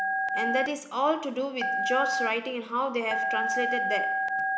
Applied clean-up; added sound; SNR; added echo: none; Telephone; -1 dB; none.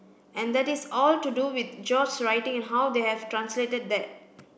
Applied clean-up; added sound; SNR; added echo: none; none; none; none.